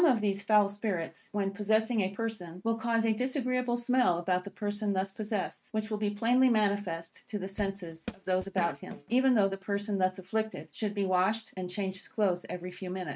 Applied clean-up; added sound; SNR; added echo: neural mask model RNNoise.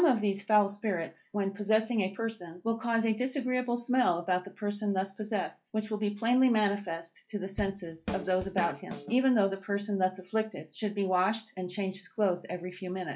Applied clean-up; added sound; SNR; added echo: classical method log-MMSE.